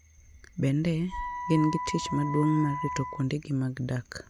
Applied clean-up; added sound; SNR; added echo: none; Wind instrument, woodwind instrument; 7 dB; none.